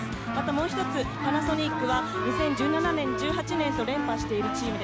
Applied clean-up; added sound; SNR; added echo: none; Wind instrument, woodwind instrument; 4 dB; none.